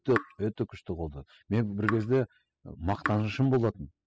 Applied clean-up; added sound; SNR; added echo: classical method spectral subtraction.